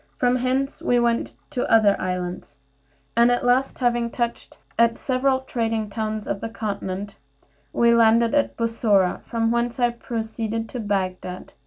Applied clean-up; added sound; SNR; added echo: none; none; none; none.